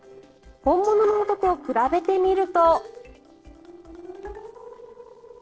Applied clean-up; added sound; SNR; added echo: neural separator model SepFormer DNS4.